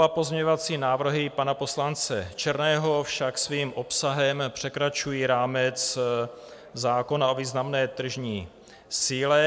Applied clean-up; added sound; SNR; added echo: none; none; none; none.